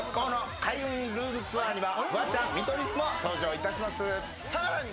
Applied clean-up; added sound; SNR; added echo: none; none; none; none.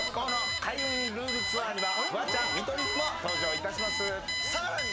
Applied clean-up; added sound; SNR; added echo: none; Alarm; 0 dB; none.